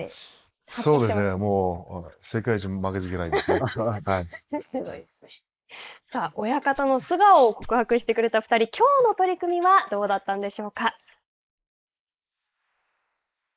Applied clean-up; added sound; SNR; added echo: neural mask model Resemble Enhance denoiser.